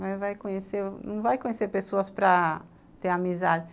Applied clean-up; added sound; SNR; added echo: none; none; none; none.